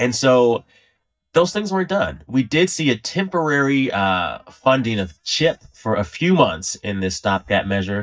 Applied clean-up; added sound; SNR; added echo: neural mask model DeepFilterNet 3.